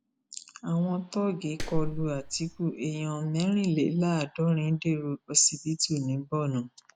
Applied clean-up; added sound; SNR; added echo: none; Clapping; 4 dB; none.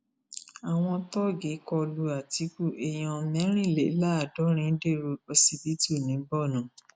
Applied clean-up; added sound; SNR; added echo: none; none; none; none.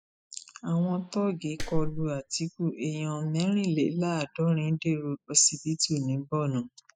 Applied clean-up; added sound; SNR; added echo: classical method spectral subtraction.